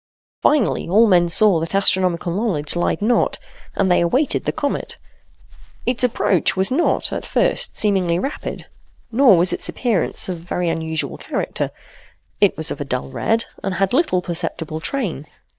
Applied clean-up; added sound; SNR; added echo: neural mask model DeepFilterNet 3.